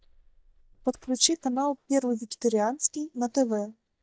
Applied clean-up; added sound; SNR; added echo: neural mask model DeepFilterNet 3.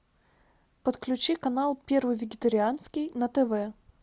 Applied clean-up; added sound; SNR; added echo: none; none; none; none.